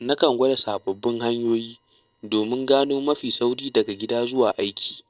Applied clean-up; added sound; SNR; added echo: neural separator model SepFormer DNS4.